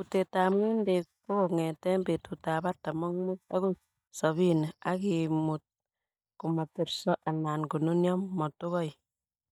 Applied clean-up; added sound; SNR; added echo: neural mask model DeepFilterNet 3.